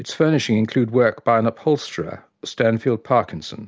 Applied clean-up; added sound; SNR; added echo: none; none; none; none.